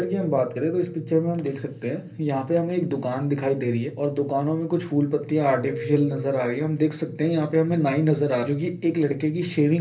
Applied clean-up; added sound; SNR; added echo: none; Keyboard (musical); 19 dB; reverberation time 0.3 s.